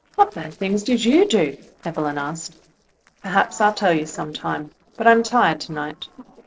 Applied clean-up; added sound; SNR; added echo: neural separator model SepFormer DNS4.